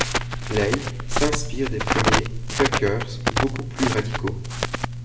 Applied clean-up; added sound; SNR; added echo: none; Crackle; -2 dB; reverberation time 0.7 s.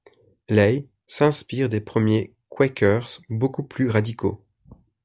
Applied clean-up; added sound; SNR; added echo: none; none; none; none.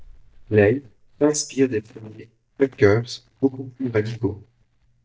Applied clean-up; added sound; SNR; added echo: neural mask model DeepFilterNet 3.